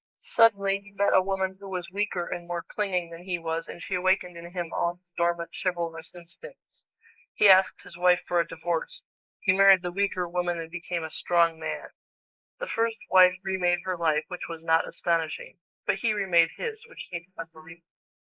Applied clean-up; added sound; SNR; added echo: neural mask model Resemble Enhance denoiser.